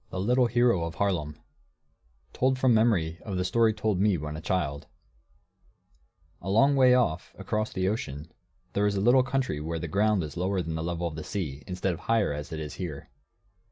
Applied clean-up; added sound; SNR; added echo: none; none; none; none.